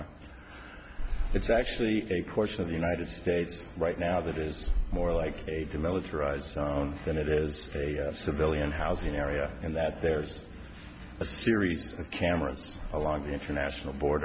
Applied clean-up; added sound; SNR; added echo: none; none; none; none.